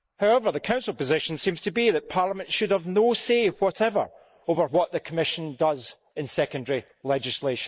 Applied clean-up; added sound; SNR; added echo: neural mask model Resemble Enhance denoiser.